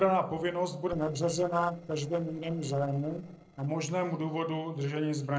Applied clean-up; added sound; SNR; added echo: neural separator model SepFormer DNS4.